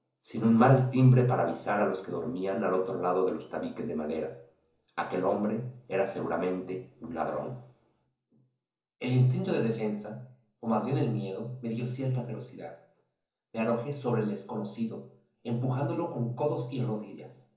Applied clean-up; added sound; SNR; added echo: none; none; none; reverberation time 0.7 s.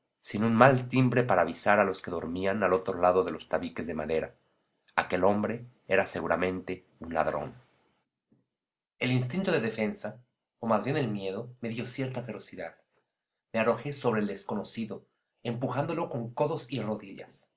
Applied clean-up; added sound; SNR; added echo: none; none; none; none.